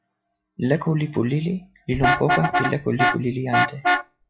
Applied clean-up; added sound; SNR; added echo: classical method log-MMSE.